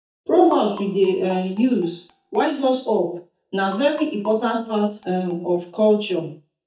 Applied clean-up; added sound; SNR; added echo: neural mask model DeepFilterNet 3.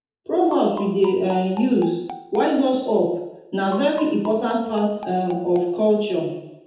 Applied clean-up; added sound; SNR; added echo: none; Marimba, xylophone; 17 dB; reverberation time 0.8 s.